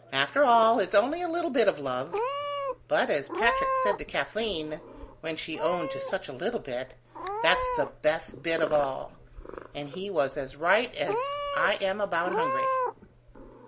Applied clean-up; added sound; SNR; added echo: none; Meow / Purr; 6 dB; none.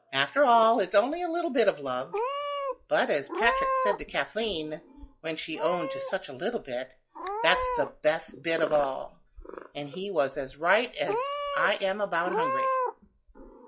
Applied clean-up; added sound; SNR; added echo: classical method log-MMSE.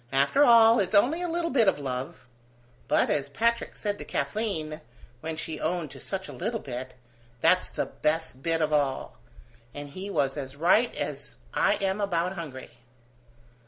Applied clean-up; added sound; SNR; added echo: none; none; none; none.